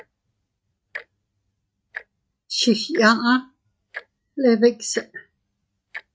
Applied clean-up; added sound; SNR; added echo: neural mask model RNNoise.